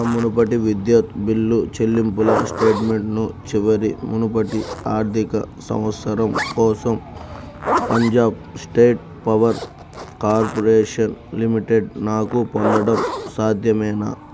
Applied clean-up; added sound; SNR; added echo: none; Zipper (clothing); 10 dB; none.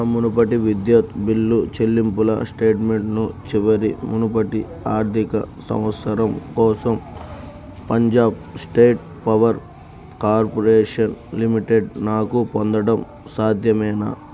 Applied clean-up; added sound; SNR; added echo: none; none; none; none.